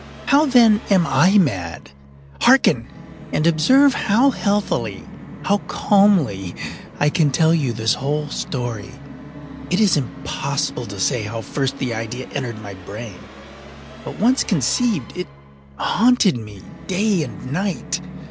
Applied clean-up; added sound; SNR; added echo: none; Musical instrument; 15 dB; none.